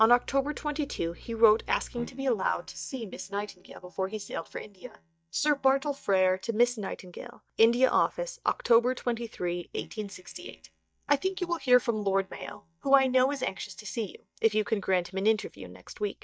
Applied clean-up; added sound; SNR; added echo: neural mask model DeepFilterNet 3.